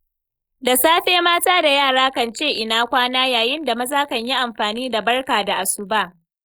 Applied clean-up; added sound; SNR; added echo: neural mask model Resemble Enhance denoiser.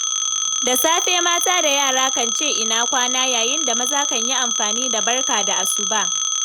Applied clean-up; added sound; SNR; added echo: none; Telephone; -2 dB; none.